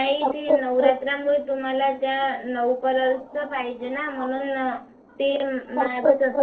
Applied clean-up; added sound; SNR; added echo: neural separator model SepFormer DNS4.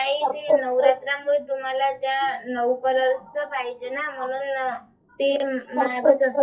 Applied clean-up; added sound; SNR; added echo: classical method WPE with log-MMSE.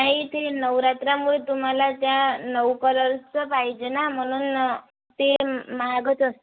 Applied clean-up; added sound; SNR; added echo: none; none; none; none.